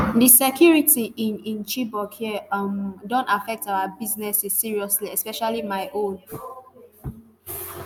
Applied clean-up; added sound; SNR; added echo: none; none; none; none.